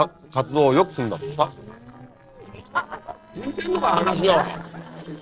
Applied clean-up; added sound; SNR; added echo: neural separator model SepFormer DNS4.